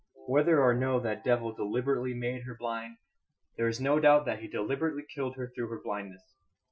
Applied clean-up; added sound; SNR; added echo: classical method Wiener filter.